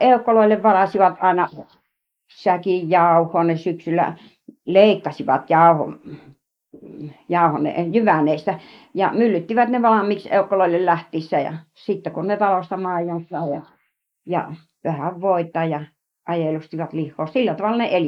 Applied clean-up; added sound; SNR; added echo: neural mask model Resemble Enhance denoiser.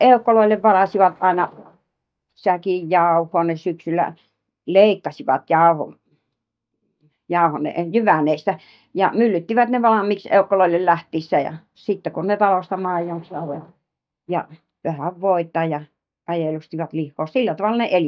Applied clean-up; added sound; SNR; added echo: neural mask model DeepFilterNet 3.